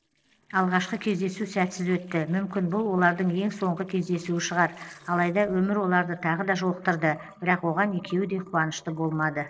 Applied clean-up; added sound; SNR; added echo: neural separator model SepFormer DNS4.